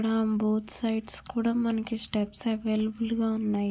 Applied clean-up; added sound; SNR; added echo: none; none; none; none.